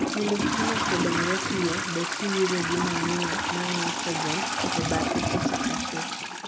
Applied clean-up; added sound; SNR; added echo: none; Trickle, dribble / Toilet flush; -3 dB; none.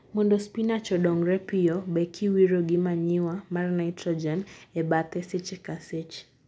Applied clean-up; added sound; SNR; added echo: none; none; none; none.